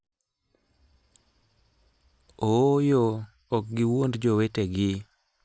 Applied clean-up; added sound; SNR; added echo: none; none; none; none.